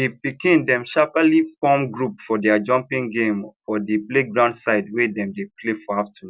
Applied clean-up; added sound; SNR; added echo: none; none; none; none.